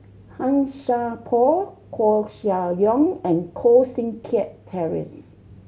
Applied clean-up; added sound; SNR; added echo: none; none; none; none.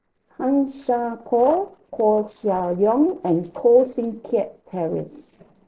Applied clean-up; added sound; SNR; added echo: neural separator model SepFormer DNS4.